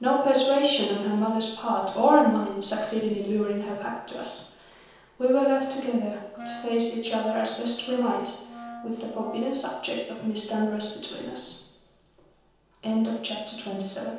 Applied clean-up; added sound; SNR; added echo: none; Wind instrument, woodwind instrument; 15 dB; reverberation time 0.9 s.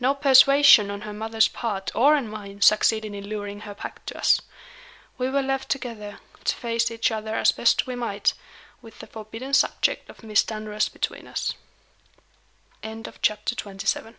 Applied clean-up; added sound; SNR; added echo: none; none; none; none.